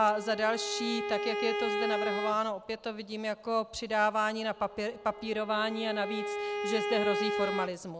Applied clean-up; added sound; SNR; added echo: none; Bowed string instrument; 4 dB; none.